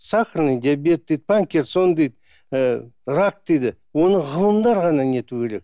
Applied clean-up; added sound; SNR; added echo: none; none; none; none.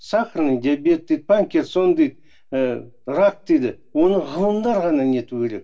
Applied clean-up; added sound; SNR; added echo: none; none; none; reverberation time 0.2 s.